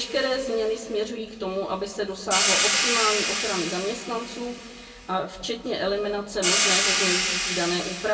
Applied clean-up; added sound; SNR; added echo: none; Hi-hat; -1 dB; reverberation time 1.9 s.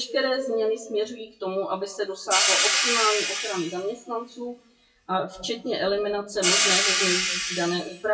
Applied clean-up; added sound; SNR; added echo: classical method WPE with log-MMSE.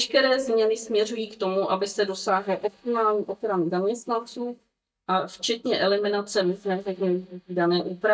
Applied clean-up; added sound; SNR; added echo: neural mask model DeepFilterNet 3.